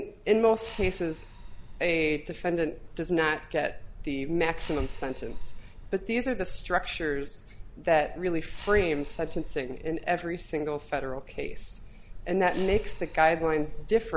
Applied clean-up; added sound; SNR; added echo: none; Breathing; 15 dB; none.